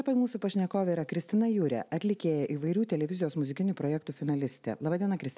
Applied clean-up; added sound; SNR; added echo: none; none; none; none.